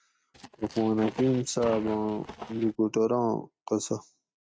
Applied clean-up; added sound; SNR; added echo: neural mask model RNNoise.